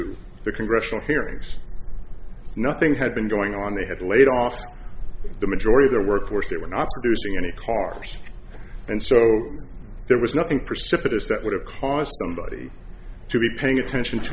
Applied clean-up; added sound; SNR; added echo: none; none; none; none.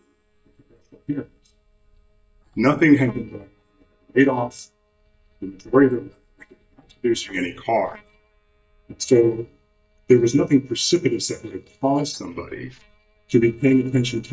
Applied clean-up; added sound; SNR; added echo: neural mask model DeepFilterNet 3.